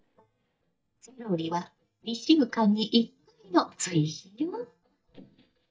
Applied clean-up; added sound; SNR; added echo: neural mask model DeepFilterNet 3.